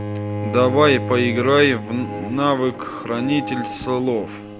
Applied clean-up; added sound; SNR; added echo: none; Bowed string instrument; 8 dB; none.